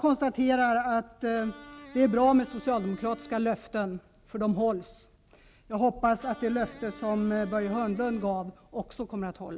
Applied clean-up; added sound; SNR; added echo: none; Electric guitar; 20 dB; none.